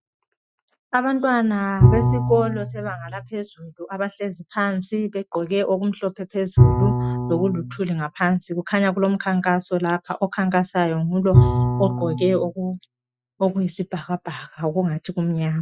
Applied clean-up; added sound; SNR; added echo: classical method Wiener filter.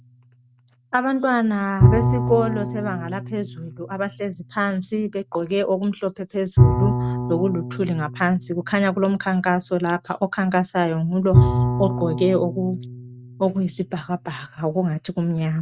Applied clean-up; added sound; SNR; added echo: none; Bowed string instrument; 2 dB; none.